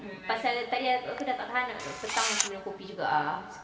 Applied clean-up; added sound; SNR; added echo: none; Camera; 3 dB; reverberation time 2.4 s.